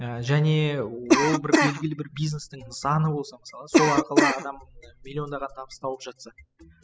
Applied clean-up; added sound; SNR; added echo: classical method spectral subtraction.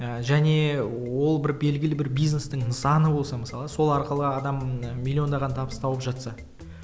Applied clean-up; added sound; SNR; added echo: none; none; none; none.